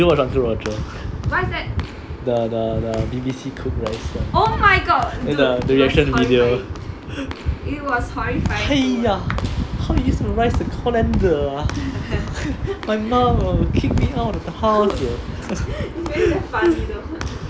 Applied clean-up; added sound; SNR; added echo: none; Walk, footsteps / Slam; 20 dB; none.